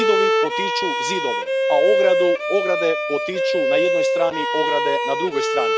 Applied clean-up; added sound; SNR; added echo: none; Bowed string instrument; -4 dB; none.